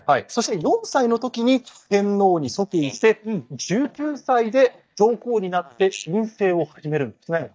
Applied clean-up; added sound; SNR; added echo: neural mask model DeepFilterNet 3.